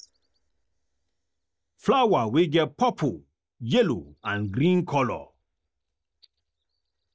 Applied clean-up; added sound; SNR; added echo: neural mask model DeepFilterNet 3.